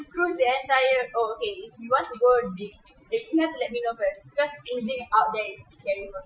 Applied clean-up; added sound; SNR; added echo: classical method Wiener filter.